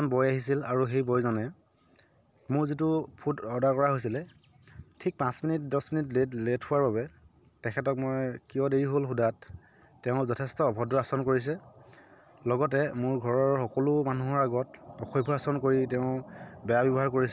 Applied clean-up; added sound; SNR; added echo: none; none; none; none.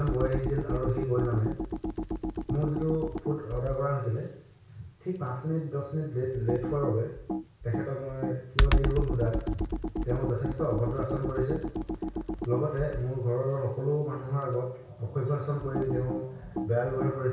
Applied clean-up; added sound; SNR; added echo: none; Computer keyboard; 3 dB; reverberation time 0.6 s.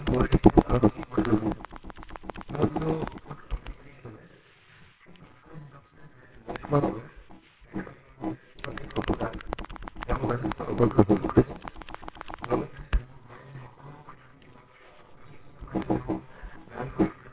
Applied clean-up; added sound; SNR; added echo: neural separator model SepFormer WHAMR!.